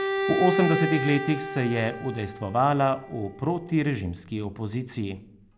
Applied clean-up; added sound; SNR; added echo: none; Bowed string instrument; 6 dB; none.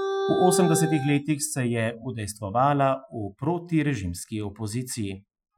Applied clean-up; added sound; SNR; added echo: classical method Wiener filter.